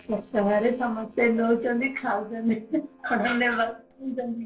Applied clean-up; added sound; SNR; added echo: neural separator model SepFormer DNS4.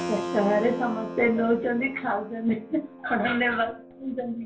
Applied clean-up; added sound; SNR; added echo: none; Keyboard (musical); 10 dB; reverberation time 0.3 s.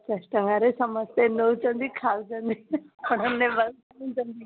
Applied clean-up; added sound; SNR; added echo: none; none; none; none.